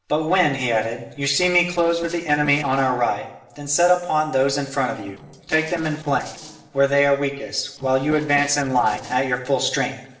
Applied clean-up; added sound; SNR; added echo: neural separator model SepFormer DNS4.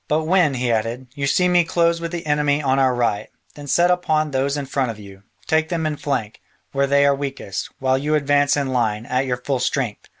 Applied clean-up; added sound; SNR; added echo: none; none; none; none.